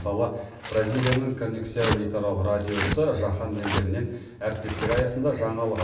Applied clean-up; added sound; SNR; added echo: none; Tearing; 7 dB; reverberation time 1.0 s.